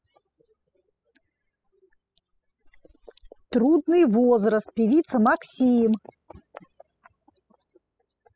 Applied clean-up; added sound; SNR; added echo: classical method spectral subtraction.